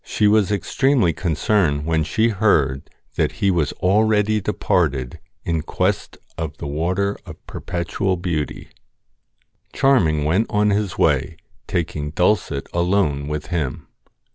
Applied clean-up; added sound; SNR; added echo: none; none; none; none.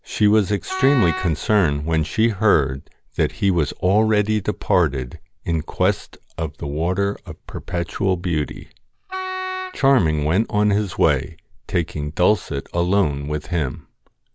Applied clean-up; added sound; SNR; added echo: none; Wind instrument, woodwind instrument; 9 dB; none.